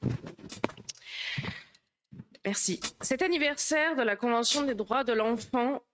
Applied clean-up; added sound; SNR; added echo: neural mask model RNNoise.